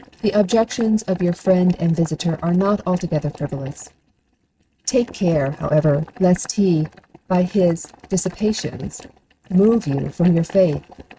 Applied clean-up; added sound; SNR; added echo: neural mask model RNNoise.